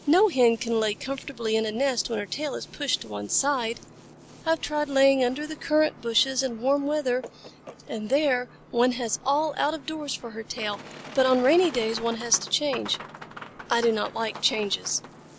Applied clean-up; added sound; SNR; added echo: none; Boat, Water vehicle; 18 dB; none.